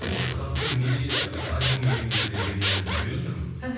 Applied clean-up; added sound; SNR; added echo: none; Zipper (clothing) / Sawing; 3 dB; reverberation time 1.1 s.